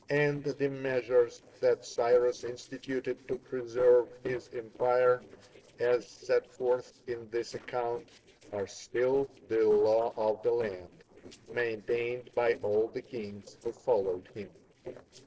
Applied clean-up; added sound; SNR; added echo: neural separator model SepFormer DNS4.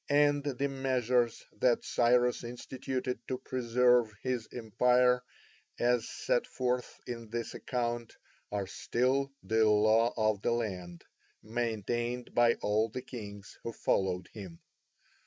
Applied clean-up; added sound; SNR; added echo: none; none; none; none.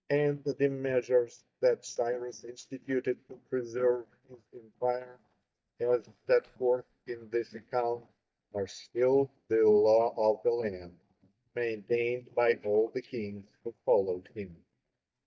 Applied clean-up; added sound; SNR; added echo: neural mask model DeepFilterNet 3.